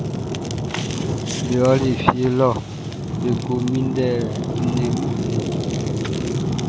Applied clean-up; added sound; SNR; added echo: none; Fire; 1 dB; none.